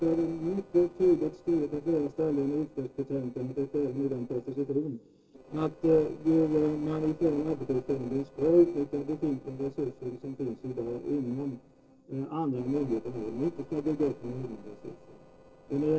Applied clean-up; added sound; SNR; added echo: neural separator model SepFormer DNS4.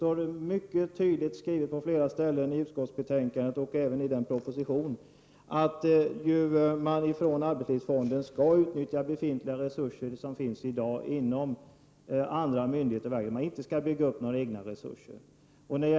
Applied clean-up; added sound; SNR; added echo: none; none; none; none.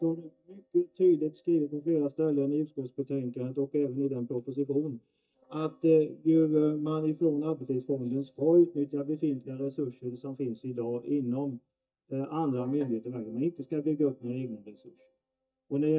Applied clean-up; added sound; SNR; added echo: neural mask model DeepFilterNet 3.